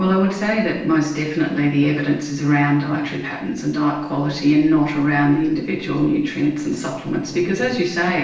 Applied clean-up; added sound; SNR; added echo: neural separator model SepFormer DNS4.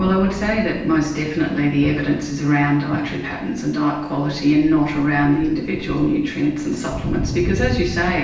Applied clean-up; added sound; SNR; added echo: none; Thunder; 11 dB; reverberation time 0.9 s.